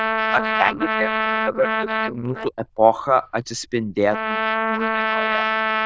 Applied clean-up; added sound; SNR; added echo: neural diffusion model UNIVERSE++.